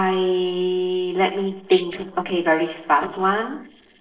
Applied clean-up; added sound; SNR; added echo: neural separator model SepFormer DNS4.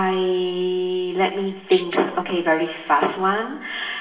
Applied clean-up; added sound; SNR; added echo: none; Tambourine; 16 dB; reverberation time 1.1 s.